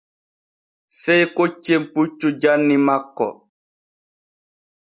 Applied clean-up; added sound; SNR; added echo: none; none; none; none.